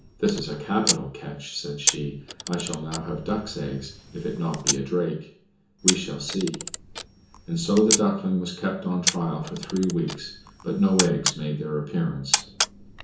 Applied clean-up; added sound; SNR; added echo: none; Camera; 3 dB; reverberation time 0.7 s.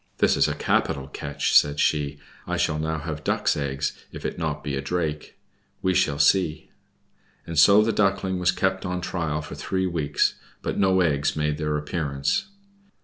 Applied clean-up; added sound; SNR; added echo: none; none; none; none.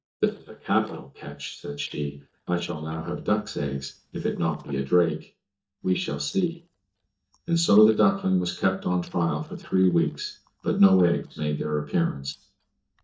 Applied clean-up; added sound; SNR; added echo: neural mask model DeepFilterNet 3.